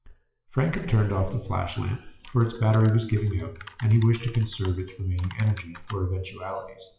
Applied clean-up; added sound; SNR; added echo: classical method WPE with log-MMSE.